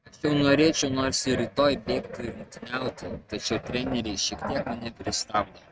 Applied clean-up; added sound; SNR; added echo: neural mask model RNNoise.